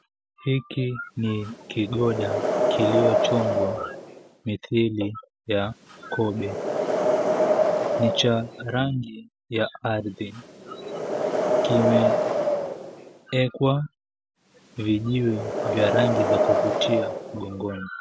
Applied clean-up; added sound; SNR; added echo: none; Wind; -1 dB; none.